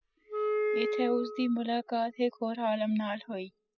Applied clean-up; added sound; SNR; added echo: classical method spectral subtraction.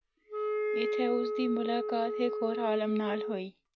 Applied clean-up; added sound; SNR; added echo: none; Wind instrument, woodwind instrument; 0 dB; none.